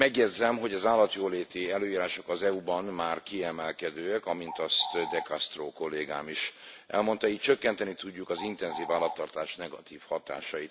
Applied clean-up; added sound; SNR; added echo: none; Bird; 8 dB; none.